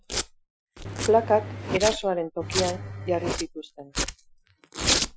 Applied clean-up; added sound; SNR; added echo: classical method Wiener filter.